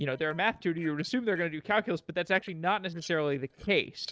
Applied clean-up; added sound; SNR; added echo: neural separator model SepFormer DNS4.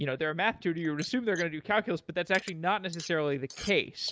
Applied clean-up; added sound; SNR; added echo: neural mask model Resemble Enhance denoiser.